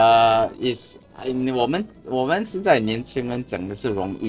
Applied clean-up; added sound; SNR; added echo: neural separator model SepFormer DNS4.